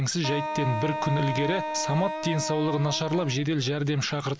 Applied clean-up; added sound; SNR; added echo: none; Wind instrument, woodwind instrument; 6 dB; none.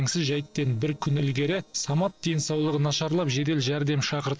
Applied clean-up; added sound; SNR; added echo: neural separator model SepFormer DNS4.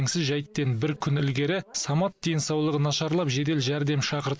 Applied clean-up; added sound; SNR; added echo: none; none; none; none.